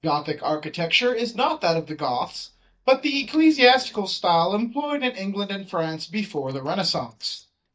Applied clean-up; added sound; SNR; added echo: neural mask model DeepFilterNet 3.